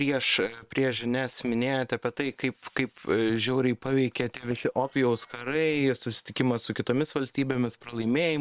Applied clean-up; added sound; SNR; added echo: neural separator model SepFormer WHAM!.